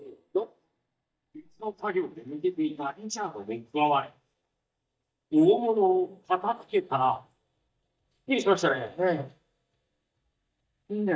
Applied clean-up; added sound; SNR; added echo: neural mask model DeepFilterNet 3.